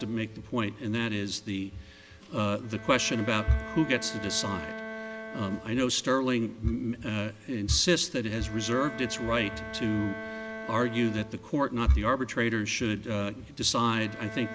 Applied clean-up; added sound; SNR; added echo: none; Bowed string instrument; 14 dB; none.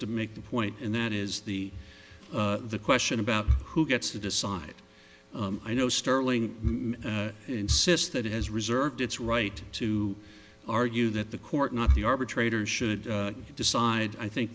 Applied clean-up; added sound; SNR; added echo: none; none; none; none.